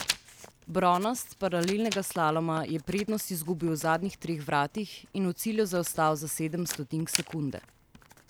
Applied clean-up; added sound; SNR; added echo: none; Writing; 12 dB; none.